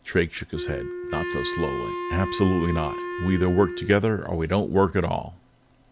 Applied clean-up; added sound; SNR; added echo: none; Wind instrument, woodwind instrument; 6 dB; none.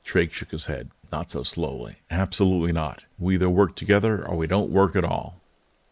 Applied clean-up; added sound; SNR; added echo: neural mask model Resemble Enhance denoiser.